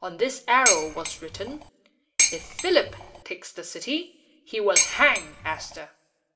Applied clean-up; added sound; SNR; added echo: none; Dishes, pots, and pans; -1 dB; reverberation time 0.7 s.